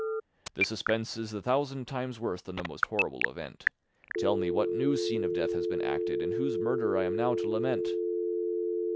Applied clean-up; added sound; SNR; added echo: none; Telephone; -2 dB; none.